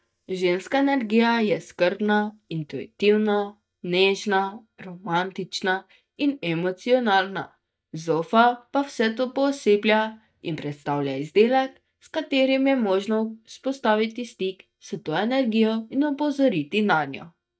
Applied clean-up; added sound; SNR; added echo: neural mask model DeepFilterNet 3.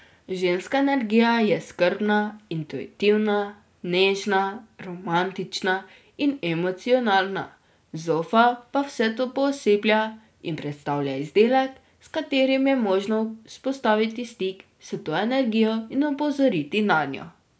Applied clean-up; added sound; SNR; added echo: none; none; none; none.